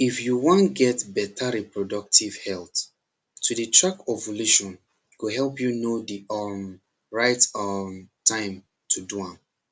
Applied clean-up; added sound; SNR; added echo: none; none; none; none.